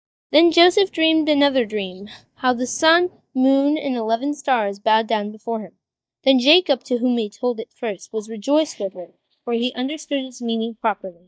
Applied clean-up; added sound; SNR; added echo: neural mask model DeepFilterNet 3.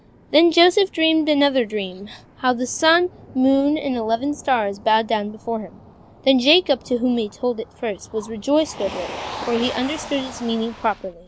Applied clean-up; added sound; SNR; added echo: none; Motor vehicle (road); 17 dB; none.